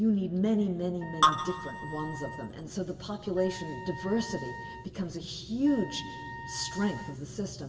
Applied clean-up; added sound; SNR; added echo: none; Wind instrument, woodwind instrument; 13 dB; reverberation time 3.0 s.